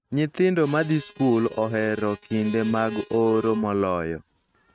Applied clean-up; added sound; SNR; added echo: neural mask model RNNoise.